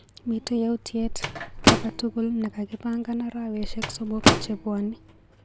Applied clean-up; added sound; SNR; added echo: none; Microwave oven; -2 dB; none.